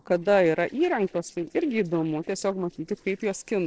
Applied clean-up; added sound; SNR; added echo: neural separator model SepFormer DNS4.